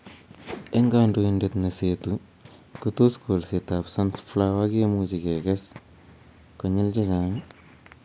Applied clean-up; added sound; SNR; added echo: none; none; none; none.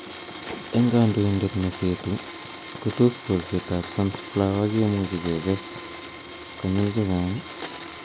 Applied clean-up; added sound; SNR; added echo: none; Domestic sounds, home sounds; 13 dB; none.